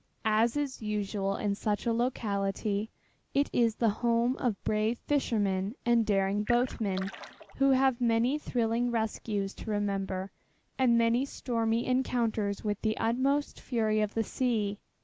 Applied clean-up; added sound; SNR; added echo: none; Splash, splatter; 14 dB; none.